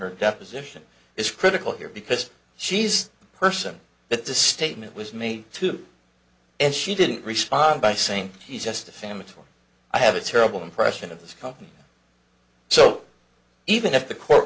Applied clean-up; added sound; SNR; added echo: none; none; none; none.